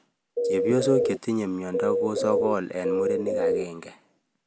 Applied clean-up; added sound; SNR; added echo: none; Bird; -4 dB; none.